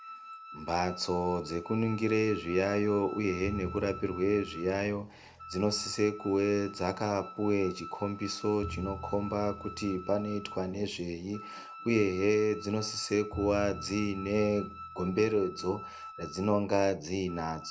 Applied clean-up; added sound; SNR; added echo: none; Bowed string instrument + Wind instrument, woodwind instrument; 14 dB; none.